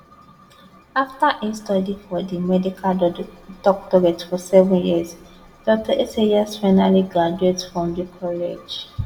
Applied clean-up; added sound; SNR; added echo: none; none; none; reverberation time 0.7 s.